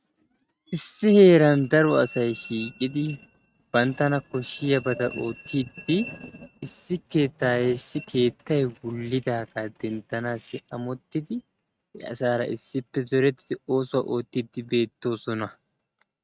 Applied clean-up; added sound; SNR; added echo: neural mask model RNNoise.